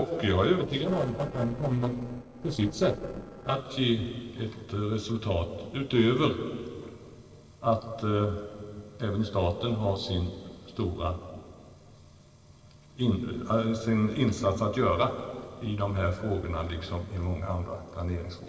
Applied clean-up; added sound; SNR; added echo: neural separator model SepFormer DNS4.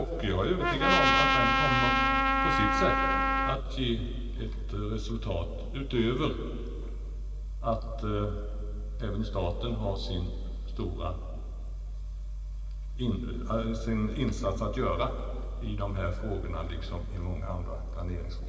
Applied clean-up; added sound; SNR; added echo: none; Trumpet; -5 dB; reverberation time 2.6 s.